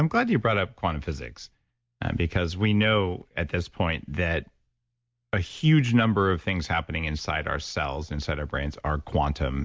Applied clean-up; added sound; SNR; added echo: none; none; none; none.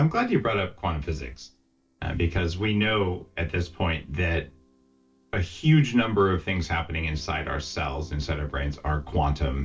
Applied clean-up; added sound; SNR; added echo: neural separator model SepFormer DNS4.